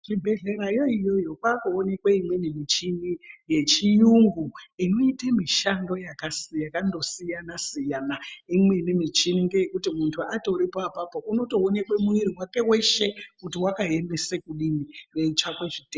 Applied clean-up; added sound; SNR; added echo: none; none; none; none.